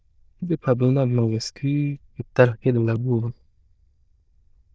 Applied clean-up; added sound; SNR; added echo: neural diffusion model UNIVERSE++.